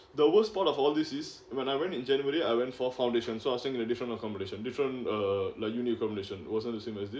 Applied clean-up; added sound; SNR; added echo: none; none; none; none.